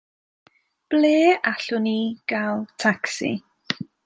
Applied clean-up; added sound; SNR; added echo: none; none; none; none.